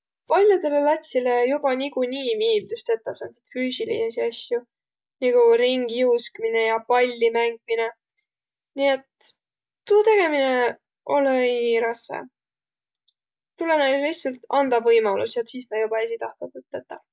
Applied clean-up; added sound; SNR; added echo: none; none; none; none.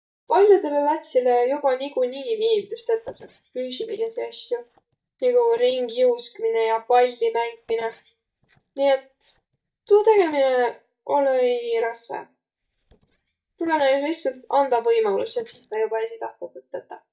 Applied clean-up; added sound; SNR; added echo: neural mask model DeepFilterNet 3.